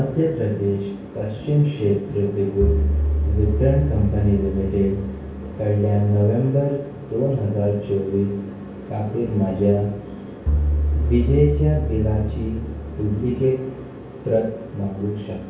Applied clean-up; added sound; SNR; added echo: none; Bowed string instrument; 1 dB; reverberation time 0.6 s.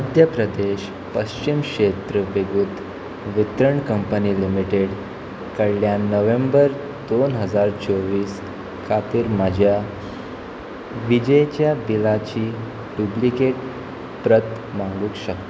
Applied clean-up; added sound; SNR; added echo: none; none; none; none.